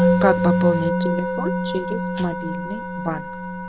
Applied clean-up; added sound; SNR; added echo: none; Musical instrument; -4 dB; none.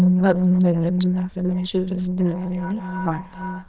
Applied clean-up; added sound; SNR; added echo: neural diffusion model UNIVERSE++.